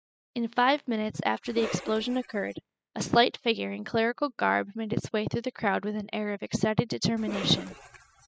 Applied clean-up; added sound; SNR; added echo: classical method spectral subtraction.